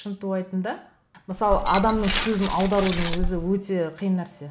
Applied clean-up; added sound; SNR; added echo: none; Glass; -1 dB; none.